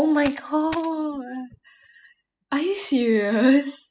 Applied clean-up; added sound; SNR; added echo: classical method spectral subtraction.